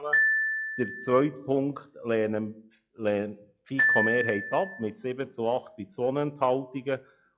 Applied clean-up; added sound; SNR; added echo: classical method log-MMSE.